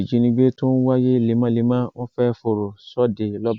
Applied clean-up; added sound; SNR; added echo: none; none; none; none.